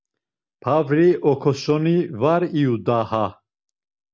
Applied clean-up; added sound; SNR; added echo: none; none; none; none.